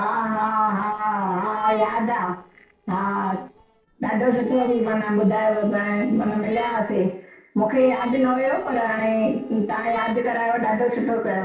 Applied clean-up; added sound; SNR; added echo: neural separator model SepFormer DNS4.